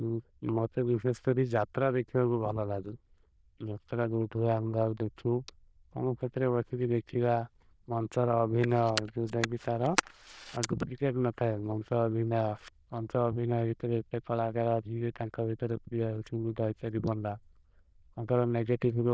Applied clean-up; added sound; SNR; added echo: neural diffusion model UNIVERSE++.